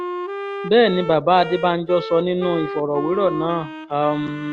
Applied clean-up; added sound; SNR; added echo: none; Wind instrument, woodwind instrument; 10 dB; none.